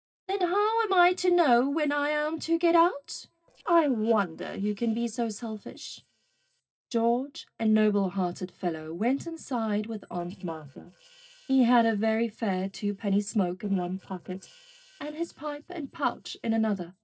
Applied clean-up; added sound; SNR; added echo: neural separator model SepFormer DNS4.